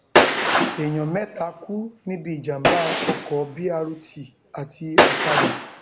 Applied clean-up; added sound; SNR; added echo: none; Gunshot, gunfire; -5 dB; none.